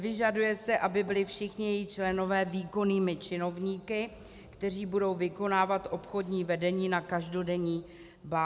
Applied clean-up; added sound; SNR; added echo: none; none; none; none.